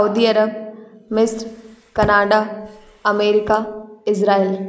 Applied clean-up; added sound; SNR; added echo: neural mask model Resemble Enhance denoiser.